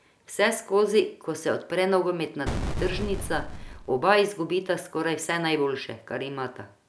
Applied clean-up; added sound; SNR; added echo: none; Boom; 4 dB; none.